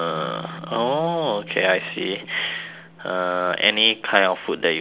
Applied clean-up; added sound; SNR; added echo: none; Bass guitar; 19 dB; none.